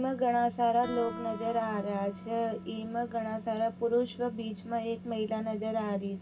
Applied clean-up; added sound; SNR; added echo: none; Guitar; 18 dB; reverberation time 0.4 s.